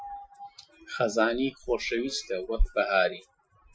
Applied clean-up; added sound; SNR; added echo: classical method Wiener filter.